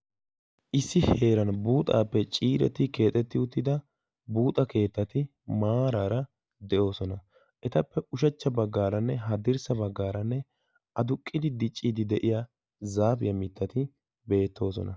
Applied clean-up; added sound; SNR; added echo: none; none; none; none.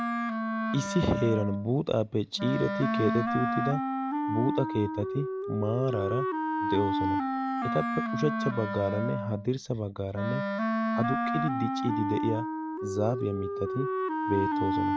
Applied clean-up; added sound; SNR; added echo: none; Wind instrument, woodwind instrument; 0 dB; none.